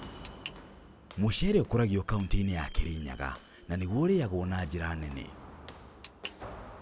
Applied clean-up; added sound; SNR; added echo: none; Walk, footsteps; 17 dB; none.